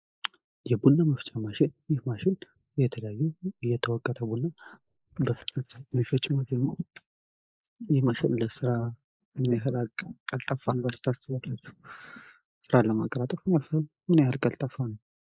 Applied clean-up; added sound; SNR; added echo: neural mask model Resemble Enhance denoiser.